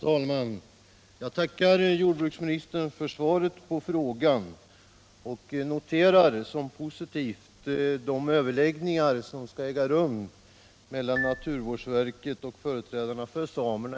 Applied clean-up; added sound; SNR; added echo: none; Marimba, xylophone; 12 dB; none.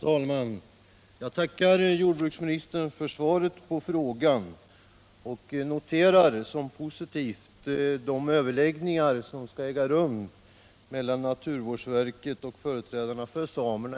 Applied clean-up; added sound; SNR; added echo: none; none; none; none.